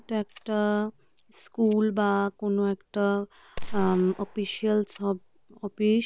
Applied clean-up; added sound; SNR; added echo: none; Gunshot, gunfire; 12 dB; none.